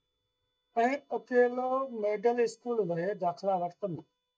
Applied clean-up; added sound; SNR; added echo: neural mask model DeepFilterNet 3.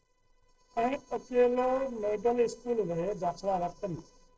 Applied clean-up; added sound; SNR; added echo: neural separator model SepFormer DNS4.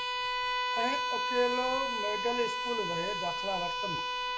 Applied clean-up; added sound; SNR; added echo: none; Bowed string instrument; -3 dB; reverberation time 0.4 s.